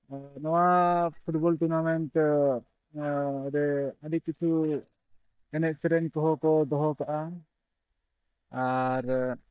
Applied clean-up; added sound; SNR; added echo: neural mask model DeepFilterNet 3.